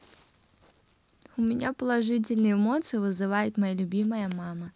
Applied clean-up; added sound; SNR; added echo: none; none; none; none.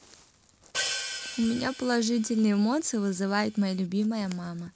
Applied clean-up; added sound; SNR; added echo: none; Hi-hat; 10 dB; none.